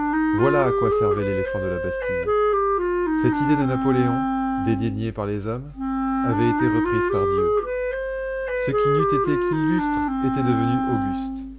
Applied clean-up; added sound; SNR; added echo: none; Wind instrument, woodwind instrument; -4 dB; none.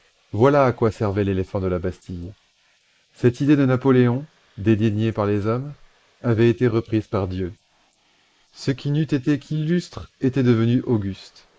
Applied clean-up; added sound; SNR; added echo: neural mask model Resemble Enhance denoiser.